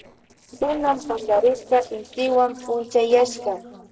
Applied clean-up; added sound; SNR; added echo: neural separator model SepFormer DNS4.